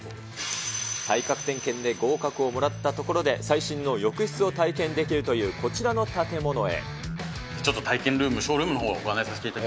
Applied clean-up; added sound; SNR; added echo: none; none; none; none.